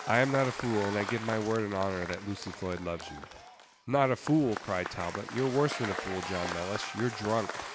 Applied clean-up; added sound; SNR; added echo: none; Applause / Crowd / Cheering; 9 dB; none.